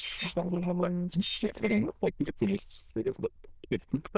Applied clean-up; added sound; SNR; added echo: neural diffusion model UNIVERSE++.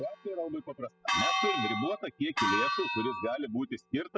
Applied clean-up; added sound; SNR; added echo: classical method spectral subtraction.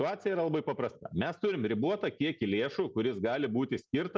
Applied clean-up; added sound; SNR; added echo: none; none; none; none.